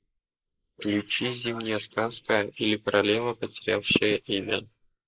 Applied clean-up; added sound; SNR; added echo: neural mask model Resemble Enhance denoiser.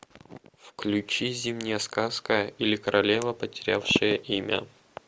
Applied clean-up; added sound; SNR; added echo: none; none; none; none.